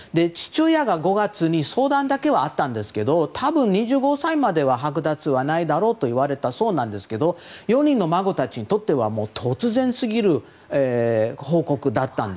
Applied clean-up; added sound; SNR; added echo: none; none; none; none.